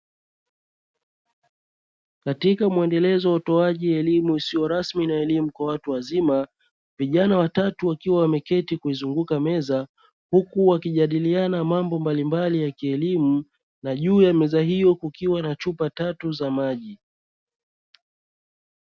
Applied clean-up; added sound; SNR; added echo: none; none; none; none.